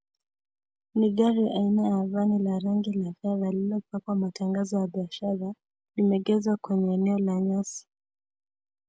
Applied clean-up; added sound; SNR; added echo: none; none; none; none.